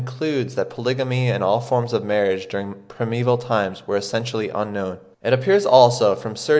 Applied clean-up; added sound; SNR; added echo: none; none; none; none.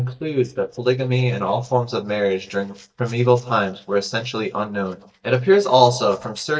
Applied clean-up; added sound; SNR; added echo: neural mask model DeepFilterNet 3.